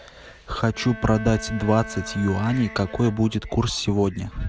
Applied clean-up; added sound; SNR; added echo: none; Bowed string instrument; 16 dB; none.